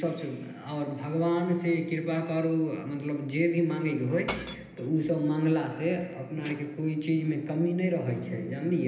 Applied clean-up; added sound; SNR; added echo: none; Shatter / Crushing; 16 dB; reverberation time 0.8 s.